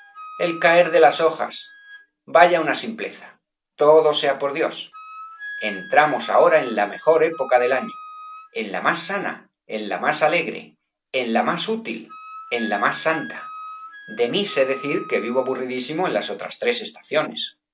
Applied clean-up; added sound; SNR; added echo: none; Wind instrument, woodwind instrument; 18 dB; none.